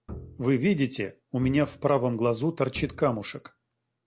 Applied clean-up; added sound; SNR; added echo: none; Bowed string instrument; 18 dB; none.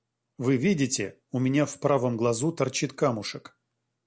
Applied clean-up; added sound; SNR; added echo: none; none; none; none.